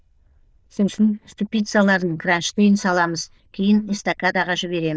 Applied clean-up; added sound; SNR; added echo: neural diffusion model UNIVERSE++.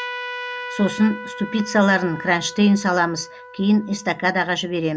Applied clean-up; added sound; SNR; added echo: none; Trumpet; 13 dB; none.